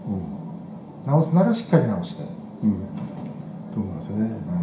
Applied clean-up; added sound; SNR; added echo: none; none; none; reverberation time 0.5 s.